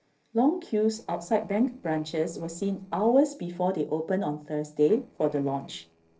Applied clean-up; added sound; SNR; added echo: neural separator model SepFormer DNS4.